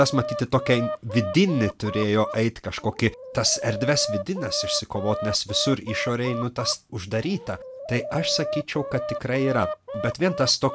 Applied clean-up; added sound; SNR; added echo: none; Chicken, rooster; 8 dB; none.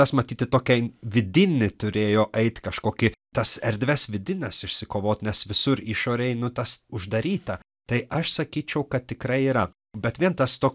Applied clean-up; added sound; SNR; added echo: none; none; none; none.